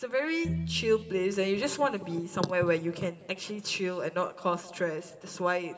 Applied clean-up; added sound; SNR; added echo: none; Piano; 9 dB; reverberation time 2.4 s.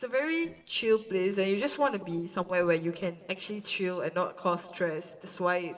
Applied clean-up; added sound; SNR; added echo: neural separator model SepFormer DNS4.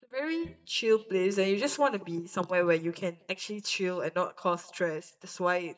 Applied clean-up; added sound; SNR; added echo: neural mask model DeepFilterNet 3.